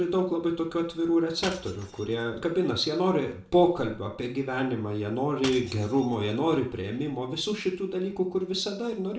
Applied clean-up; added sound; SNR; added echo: none; Shatter / Crushing; 18 dB; reverberation time 0.4 s.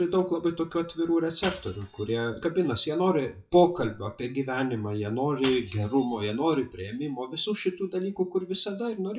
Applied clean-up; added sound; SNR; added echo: classical method WPE with log-MMSE.